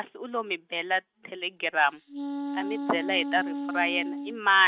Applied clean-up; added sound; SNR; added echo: neural mask model RNNoise.